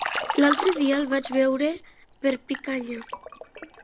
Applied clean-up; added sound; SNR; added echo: none; Liquid; 7 dB; none.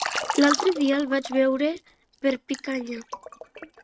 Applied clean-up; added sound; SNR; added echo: neural mask model RNNoise.